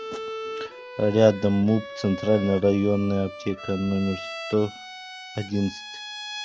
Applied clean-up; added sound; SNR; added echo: none; Bowed string instrument; 12 dB; none.